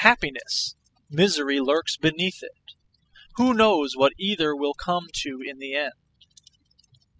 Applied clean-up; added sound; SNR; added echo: classical method spectral subtraction.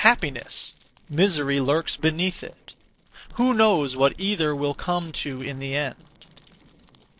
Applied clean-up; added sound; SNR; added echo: neural separator model SepFormer DNS4.